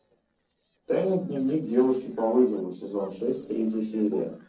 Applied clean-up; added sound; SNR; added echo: neural separator model SepFormer DNS4.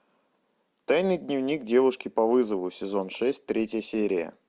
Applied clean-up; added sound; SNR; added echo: none; none; none; none.